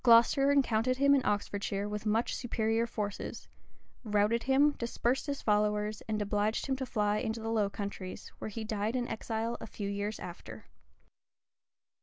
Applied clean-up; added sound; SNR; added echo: none; none; none; none.